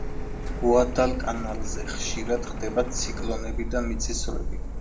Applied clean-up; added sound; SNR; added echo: none; Printer; 1 dB; reverberation time 0.4 s.